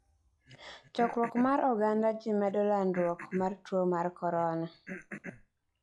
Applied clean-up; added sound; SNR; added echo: classical method log-MMSE.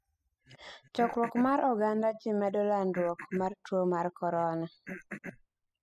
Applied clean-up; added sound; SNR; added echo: classical method spectral subtraction.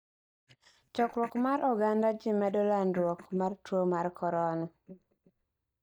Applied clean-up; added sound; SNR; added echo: neural mask model DeepFilterNet 3.